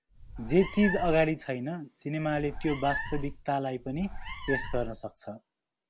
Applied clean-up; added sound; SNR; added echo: none; Meow; 7 dB; none.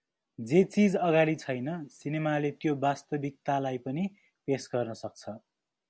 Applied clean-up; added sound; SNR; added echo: none; none; none; none.